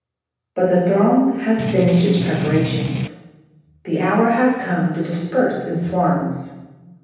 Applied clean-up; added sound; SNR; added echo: none; Strum; 4 dB; reverberation time 1.1 s.